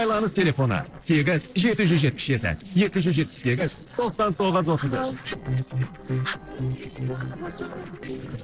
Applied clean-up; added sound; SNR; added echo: neural separator model SepFormer DNS4.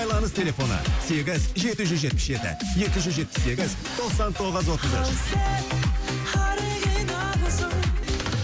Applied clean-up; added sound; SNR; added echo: none; Snare drum; 18 dB; none.